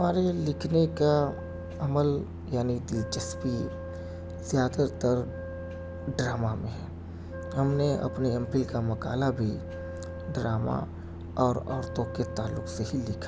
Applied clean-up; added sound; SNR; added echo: none; Wind instrument, woodwind instrument; 14 dB; none.